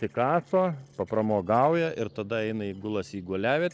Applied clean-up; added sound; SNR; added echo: neural separator model SepFormer DNS4.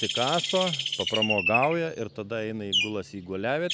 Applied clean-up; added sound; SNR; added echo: none; Bird; 2 dB; none.